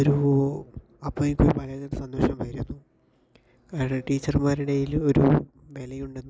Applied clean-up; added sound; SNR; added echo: none; none; none; none.